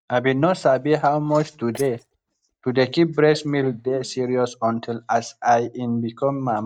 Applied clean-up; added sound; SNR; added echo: neural mask model DeepFilterNet 3.